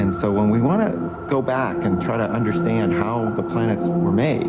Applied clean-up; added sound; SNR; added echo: none; none; none; none.